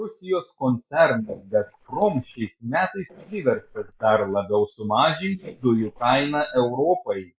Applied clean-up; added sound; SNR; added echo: neural mask model Resemble Enhance denoiser.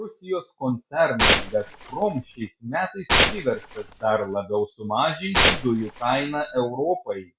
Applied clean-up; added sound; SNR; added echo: none; Tearing; -3 dB; none.